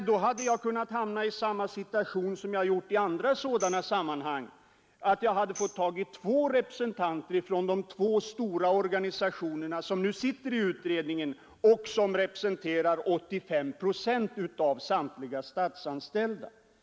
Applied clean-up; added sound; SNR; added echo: none; Tambourine; 19 dB; none.